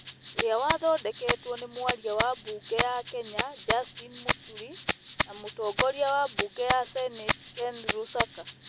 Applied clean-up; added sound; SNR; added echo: none; Rattle (instrument); -3 dB; none.